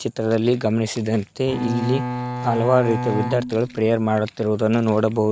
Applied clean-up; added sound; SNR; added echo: none; Bowed string instrument; 7 dB; none.